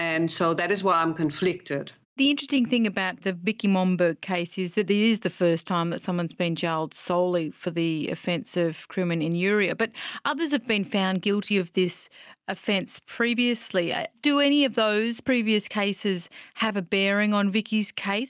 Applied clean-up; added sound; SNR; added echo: none; none; none; none.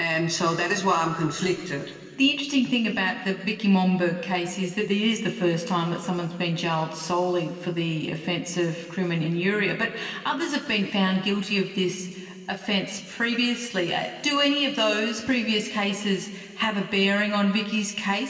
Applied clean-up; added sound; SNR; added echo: none; none; none; reverberation time 2.6 s.